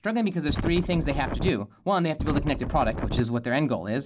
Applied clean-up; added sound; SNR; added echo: none; Wind; 2 dB; none.